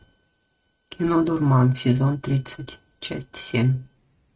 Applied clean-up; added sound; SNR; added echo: neural mask model RNNoise.